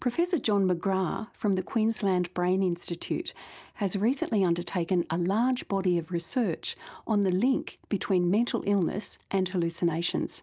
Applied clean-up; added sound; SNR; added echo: none; none; none; none.